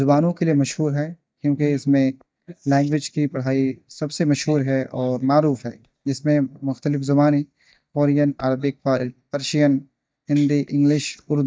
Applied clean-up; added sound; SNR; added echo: neural mask model DeepFilterNet 3.